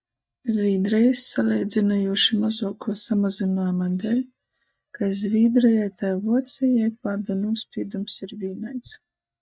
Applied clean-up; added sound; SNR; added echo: neural mask model DeepFilterNet 3.